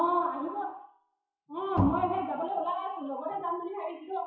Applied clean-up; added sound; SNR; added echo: classical method WPE with log-MMSE.